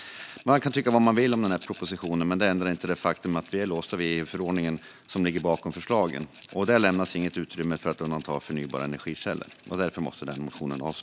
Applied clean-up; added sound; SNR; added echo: none; Rattle; 20 dB; none.